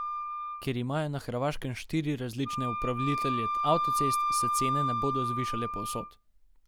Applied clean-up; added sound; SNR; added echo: none; Wind instrument, woodwind instrument; 0 dB; none.